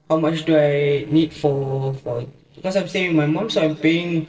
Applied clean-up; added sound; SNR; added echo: neural separator model SepFormer DNS4.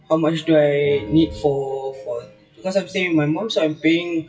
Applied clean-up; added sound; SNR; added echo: classical method WPE with log-MMSE.